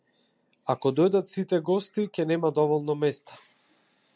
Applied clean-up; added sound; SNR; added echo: none; none; none; none.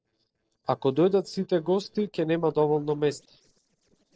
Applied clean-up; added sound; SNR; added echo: neural separator model SepFormer DNS4.